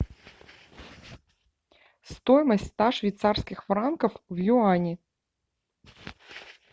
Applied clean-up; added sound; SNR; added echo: none; none; none; none.